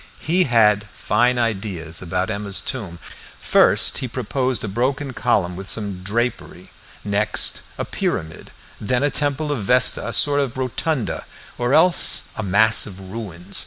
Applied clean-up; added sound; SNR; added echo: none; none; none; none.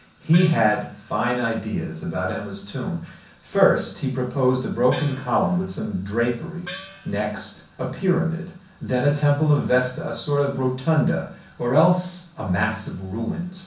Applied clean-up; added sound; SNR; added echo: none; Gong; 19 dB; reverberation time 0.6 s.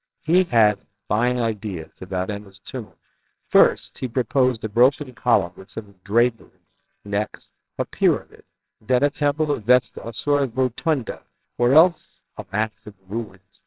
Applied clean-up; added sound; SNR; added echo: neural separator model SepFormer WHAMR!.